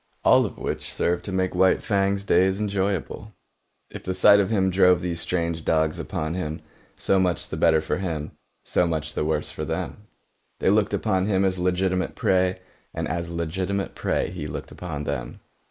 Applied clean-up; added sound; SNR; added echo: neural mask model Resemble Enhance denoiser.